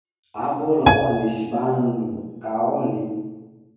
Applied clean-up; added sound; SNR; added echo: none; Piano; 3 dB; reverberation time 1.3 s.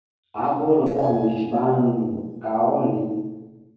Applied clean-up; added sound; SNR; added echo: neural separator model SepFormer DNS4.